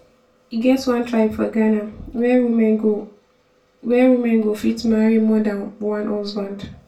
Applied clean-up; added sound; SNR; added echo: none; none; none; reverberation time 0.3 s.